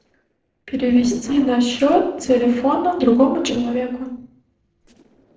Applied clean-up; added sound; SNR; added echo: neural separator model SepFormer DNS4.